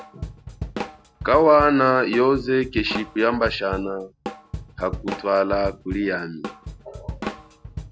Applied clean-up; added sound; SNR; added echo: none; Drum kit; 12 dB; none.